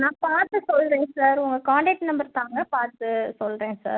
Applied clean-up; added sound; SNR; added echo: none; none; none; none.